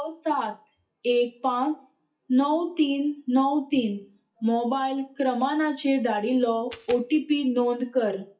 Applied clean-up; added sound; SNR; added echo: classical method WPE with log-MMSE.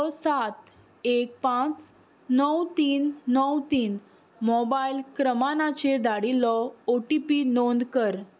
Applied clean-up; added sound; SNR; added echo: none; none; none; none.